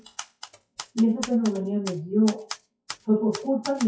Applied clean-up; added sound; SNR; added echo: classical method WPE with log-MMSE.